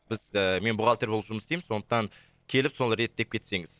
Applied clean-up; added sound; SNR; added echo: neural separator model SepFormer DNS4.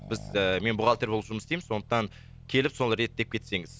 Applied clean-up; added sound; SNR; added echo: none; Accelerating, revving, vroom; 18 dB; none.